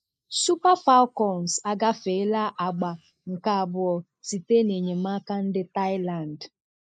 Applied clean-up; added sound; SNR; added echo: neural mask model Resemble Enhance denoiser.